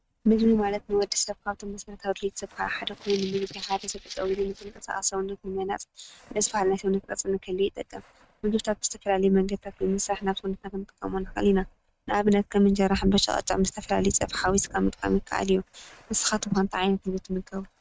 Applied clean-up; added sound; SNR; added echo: neural mask model RNNoise.